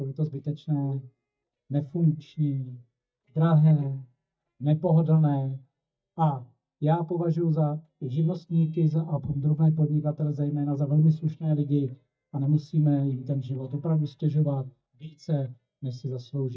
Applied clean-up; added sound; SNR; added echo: neural mask model DeepFilterNet 3.